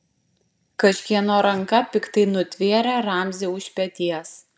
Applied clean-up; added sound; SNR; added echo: none; none; none; none.